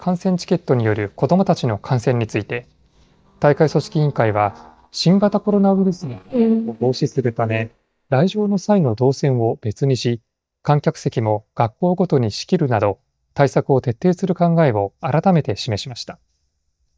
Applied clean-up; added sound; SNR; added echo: neural mask model DeepFilterNet 3.